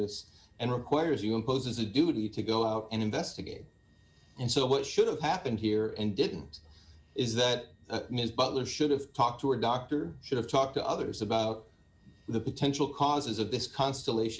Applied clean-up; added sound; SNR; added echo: none; none; none; none.